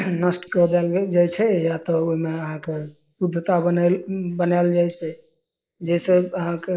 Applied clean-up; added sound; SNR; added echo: neural mask model Resemble Enhance denoiser.